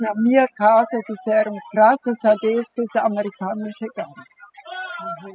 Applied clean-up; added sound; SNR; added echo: classical method spectral subtraction.